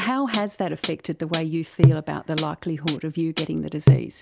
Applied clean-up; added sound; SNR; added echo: none; Hi-hat; -3 dB; none.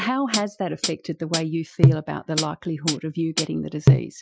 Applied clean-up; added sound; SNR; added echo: classical method Wiener filter.